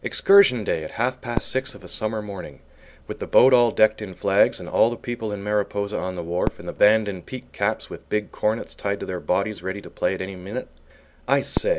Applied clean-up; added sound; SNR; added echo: none; Fireworks; 15 dB; none.